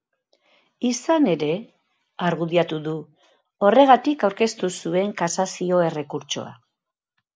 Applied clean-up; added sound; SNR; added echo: none; none; none; none.